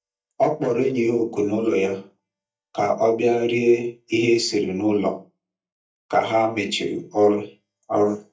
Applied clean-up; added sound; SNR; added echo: neural mask model DeepFilterNet 3.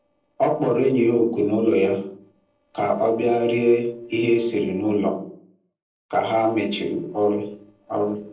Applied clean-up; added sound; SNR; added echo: neural separator model SepFormer DNS4.